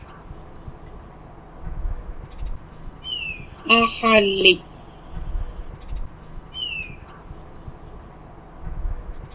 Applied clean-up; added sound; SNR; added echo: none; Bird vocalization, bird call, bird song; 6 dB; none.